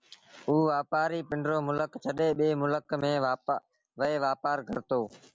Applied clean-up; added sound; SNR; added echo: none; none; none; none.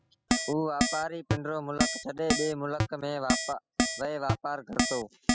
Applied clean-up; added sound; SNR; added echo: classical method spectral subtraction.